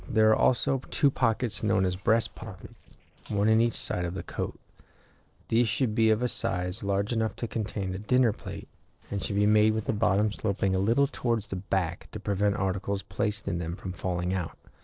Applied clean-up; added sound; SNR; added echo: neural separator model SepFormer DNS4.